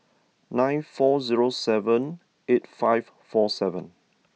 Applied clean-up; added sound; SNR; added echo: none; none; none; none.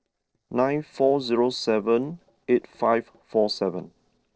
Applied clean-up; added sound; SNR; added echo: neural separator model SepFormer DNS4.